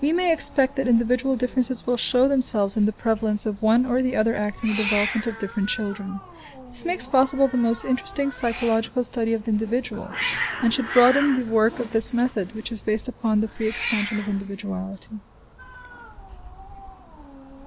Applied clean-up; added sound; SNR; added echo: none; Hiss; 12 dB; none.